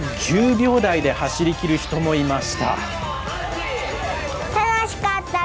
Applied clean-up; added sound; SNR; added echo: none; none; none; none.